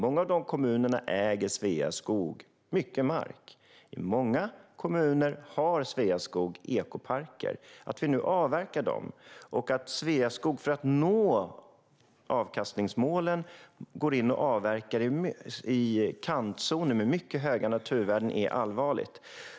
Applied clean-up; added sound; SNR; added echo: none; none; none; none.